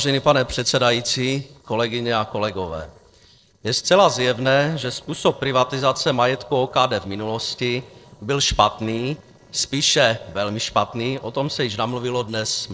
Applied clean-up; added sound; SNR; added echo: neural separator model SepFormer DNS4.